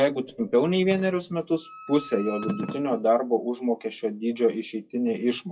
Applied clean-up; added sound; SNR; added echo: classical method WPE with log-MMSE.